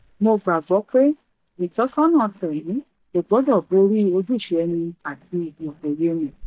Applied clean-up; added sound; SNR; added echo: neural mask model DeepFilterNet 3.